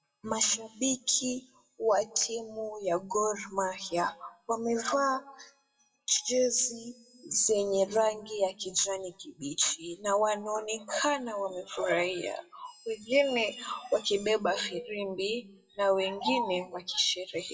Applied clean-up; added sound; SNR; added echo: classical method WPE with log-MMSE.